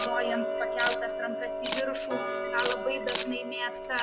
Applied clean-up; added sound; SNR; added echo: none; Camera + Tick-tock; -1 dB; none.